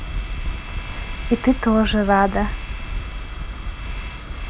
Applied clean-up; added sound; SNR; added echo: none; Domestic sounds, home sounds; 18 dB; none.